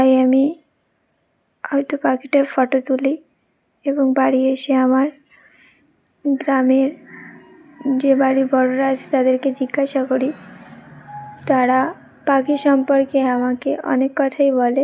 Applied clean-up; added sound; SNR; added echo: none; none; none; none.